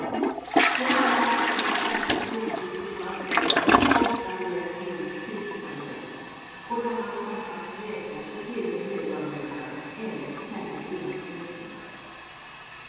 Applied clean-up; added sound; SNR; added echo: none; Toilet flush; -4 dB; reverberation time 2.1 s.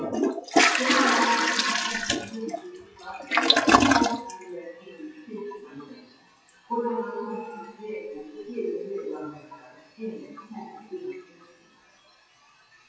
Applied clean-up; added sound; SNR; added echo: classical method WPE with log-MMSE.